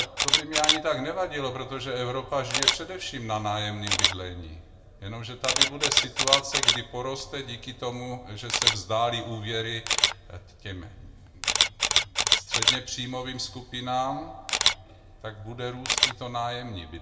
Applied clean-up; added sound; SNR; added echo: none; Camera; -3 dB; reverberation time 0.2 s.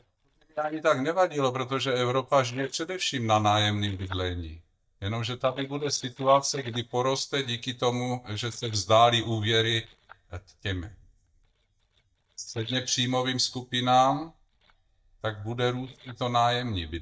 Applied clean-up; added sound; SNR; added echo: neural mask model DeepFilterNet 3.